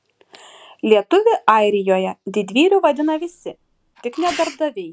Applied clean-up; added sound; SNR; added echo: none; Sneeze; 17 dB; none.